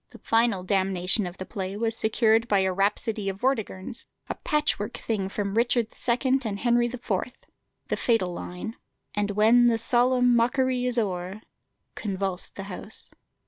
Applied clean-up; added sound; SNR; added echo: none; none; none; none.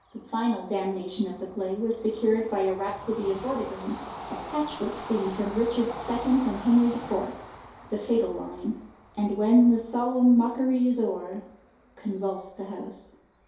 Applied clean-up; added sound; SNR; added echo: none; Train / Bird vocalization, bird call, bird song; 16 dB; reverberation time 2.4 s.